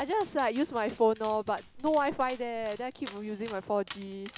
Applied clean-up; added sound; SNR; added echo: none; Dog; 18 dB; none.